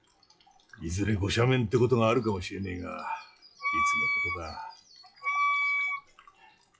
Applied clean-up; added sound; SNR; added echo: classical method WPE with log-MMSE.